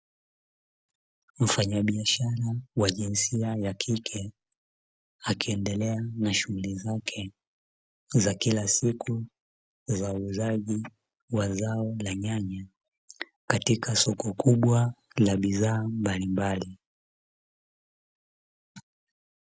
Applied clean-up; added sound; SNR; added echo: none; none; none; none.